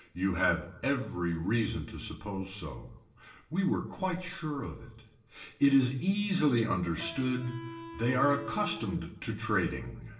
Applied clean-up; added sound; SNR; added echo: none; Electric guitar; 12 dB; reverberation time 0.8 s.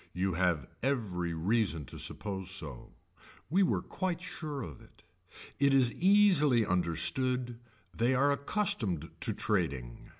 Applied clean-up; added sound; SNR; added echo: none; none; none; none.